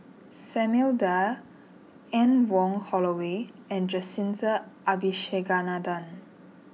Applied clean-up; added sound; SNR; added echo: none; none; none; none.